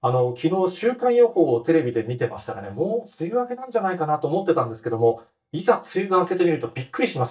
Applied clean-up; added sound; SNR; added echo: neural mask model DeepFilterNet 3.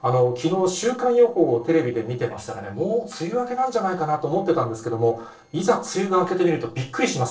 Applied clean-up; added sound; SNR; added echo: neural separator model SepFormer DNS4.